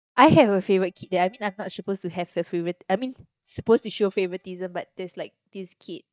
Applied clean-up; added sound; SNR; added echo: neural mask model DeepFilterNet 3.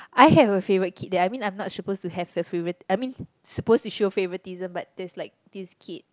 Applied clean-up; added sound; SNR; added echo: none; none; none; none.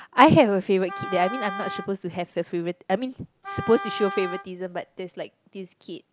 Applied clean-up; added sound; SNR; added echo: none; Wind instrument, woodwind instrument; 11 dB; none.